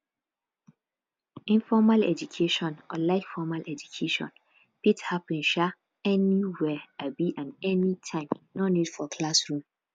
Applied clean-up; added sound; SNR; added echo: none; none; none; none.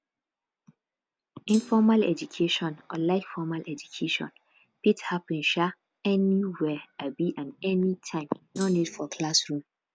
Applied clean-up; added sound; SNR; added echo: none; Thump, thud; 17 dB; none.